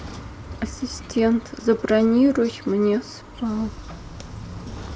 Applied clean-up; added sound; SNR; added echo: none; Sliding door / Train; 16 dB; none.